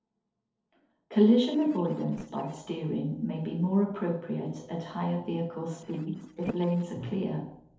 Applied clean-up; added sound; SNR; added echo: neural separator model SepFormer DNS4.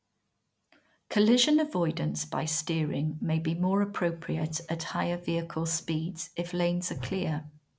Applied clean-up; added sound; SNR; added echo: none; none; none; none.